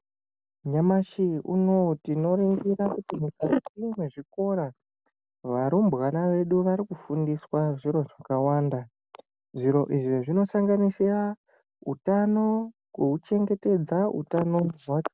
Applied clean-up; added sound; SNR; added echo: none; none; none; none.